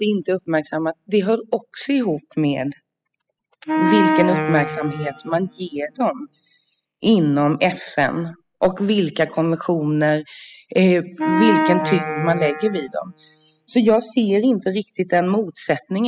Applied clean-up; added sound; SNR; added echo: classical method spectral subtraction.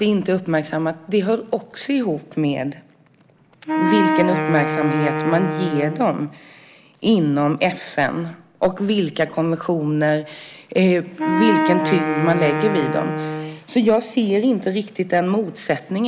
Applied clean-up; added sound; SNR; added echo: none; Wind instrument, woodwind instrument; 1 dB; none.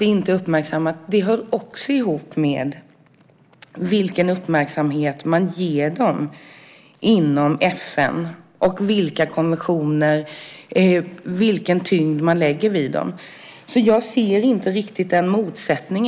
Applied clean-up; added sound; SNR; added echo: none; none; none; none.